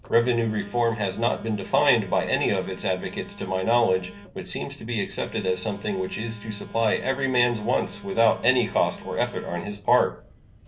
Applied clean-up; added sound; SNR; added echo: none; Telephone; 18 dB; reverberation time 0.2 s.